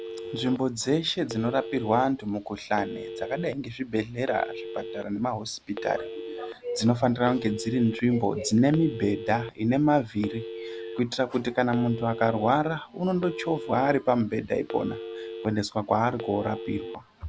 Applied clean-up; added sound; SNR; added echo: none; Telephone; 12 dB; none.